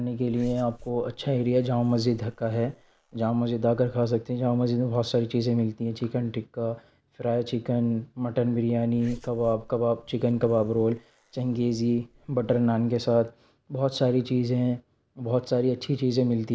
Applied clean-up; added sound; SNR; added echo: neural mask model Resemble Enhance denoiser.